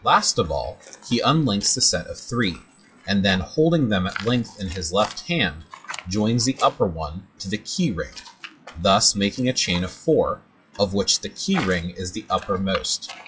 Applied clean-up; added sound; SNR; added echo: classical method WPE with log-MMSE.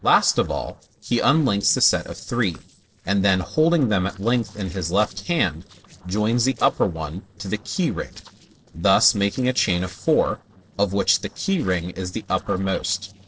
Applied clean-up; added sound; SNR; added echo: neural separator model SepFormer DNS4.